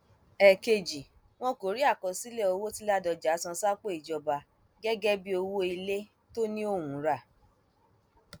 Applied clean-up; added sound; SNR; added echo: none; none; none; none.